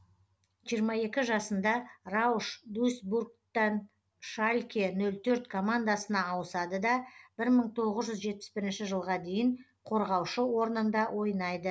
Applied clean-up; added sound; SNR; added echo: none; none; none; none.